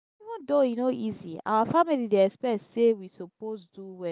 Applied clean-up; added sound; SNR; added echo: none; none; none; none.